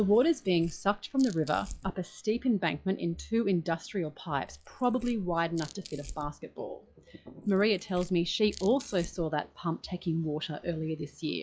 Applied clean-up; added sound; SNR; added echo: classical method log-MMSE.